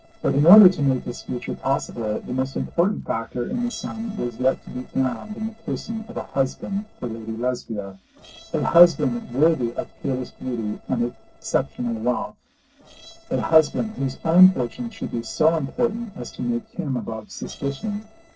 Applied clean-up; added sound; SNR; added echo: neural separator model SepFormer DNS4.